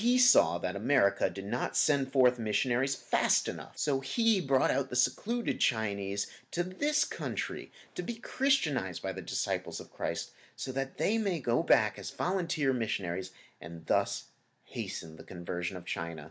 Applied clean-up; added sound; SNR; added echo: none; none; none; none.